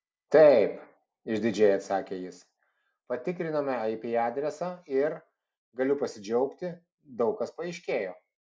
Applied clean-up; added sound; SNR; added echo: none; none; none; none.